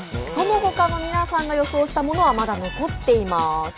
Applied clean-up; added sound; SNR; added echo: none; none; none; none.